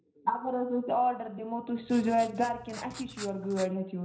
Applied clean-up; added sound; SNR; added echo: none; Writing; 16 dB; reverberation time 0.5 s.